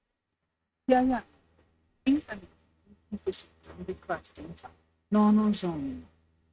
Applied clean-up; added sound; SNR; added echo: neural mask model RNNoise.